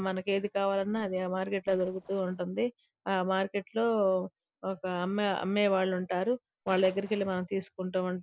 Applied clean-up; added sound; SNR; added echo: neural separator model SepFormer DNS4.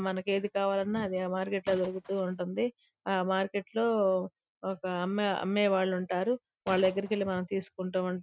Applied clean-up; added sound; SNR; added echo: neural mask model RNNoise.